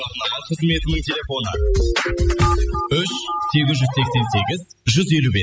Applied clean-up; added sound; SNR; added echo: classical method spectral subtraction.